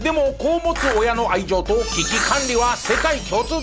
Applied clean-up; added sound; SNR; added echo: none; Skateboard; 7 dB; none.